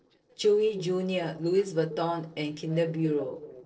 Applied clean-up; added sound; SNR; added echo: neural separator model SepFormer DNS4.